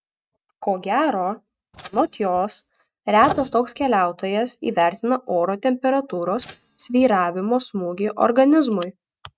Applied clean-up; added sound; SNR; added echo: neural mask model RNNoise.